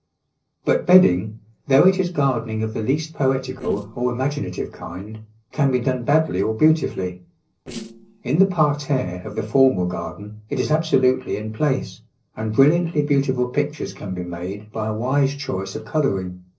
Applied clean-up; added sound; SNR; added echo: neural separator model SepFormer DNS4.